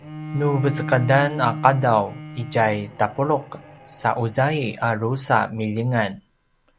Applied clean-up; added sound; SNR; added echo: none; Bowed string instrument; 12 dB; none.